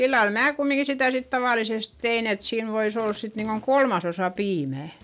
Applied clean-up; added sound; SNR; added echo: none; none; none; none.